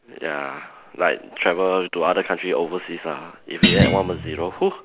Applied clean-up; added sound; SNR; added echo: none; Thump, thud; -3 dB; none.